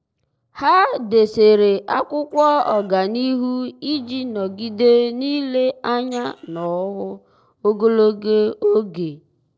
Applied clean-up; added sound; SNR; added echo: neural separator model SepFormer DNS4.